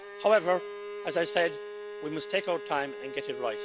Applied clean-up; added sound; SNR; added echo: none; Bowed string instrument; 9 dB; none.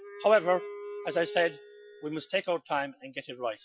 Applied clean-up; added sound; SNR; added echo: classical method Wiener filter.